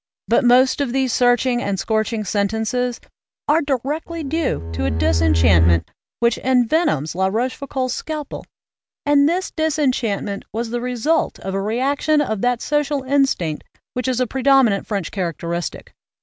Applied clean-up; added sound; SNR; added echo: none; Bowed string instrument; -2 dB; none.